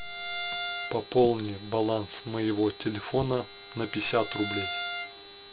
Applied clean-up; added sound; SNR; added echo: none; Bowed string instrument; 9 dB; none.